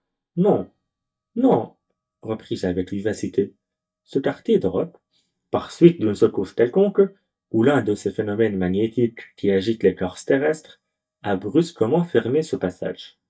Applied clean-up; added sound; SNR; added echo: neural mask model DeepFilterNet 3.